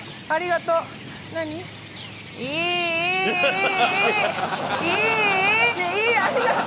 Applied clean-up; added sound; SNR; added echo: none; Chirp, tweet; 11 dB; none.